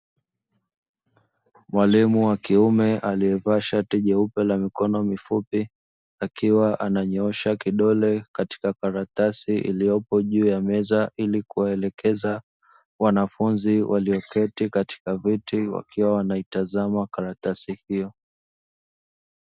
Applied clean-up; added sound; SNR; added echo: none; none; none; none.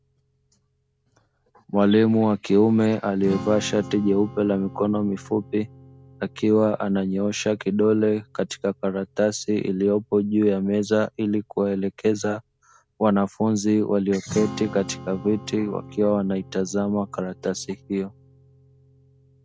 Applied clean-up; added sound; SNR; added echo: none; Strum; 18 dB; none.